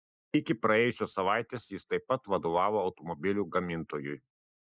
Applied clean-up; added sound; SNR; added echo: neural mask model Resemble Enhance denoiser.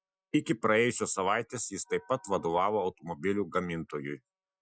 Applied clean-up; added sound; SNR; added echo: classical method Wiener filter.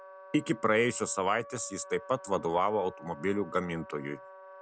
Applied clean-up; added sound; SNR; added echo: none; Wind instrument, woodwind instrument; 17 dB; none.